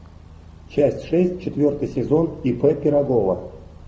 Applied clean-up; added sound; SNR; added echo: none; none; none; none.